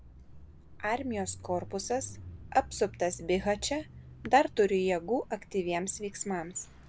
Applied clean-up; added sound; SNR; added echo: none; Mechanisms / Bicycle; 17 dB; none.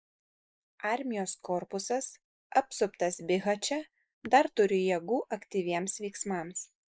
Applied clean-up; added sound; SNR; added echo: neural mask model Resemble Enhance denoiser.